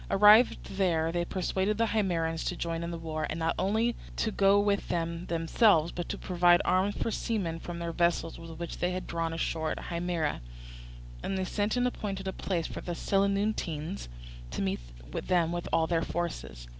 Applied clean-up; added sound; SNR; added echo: none; none; none; none.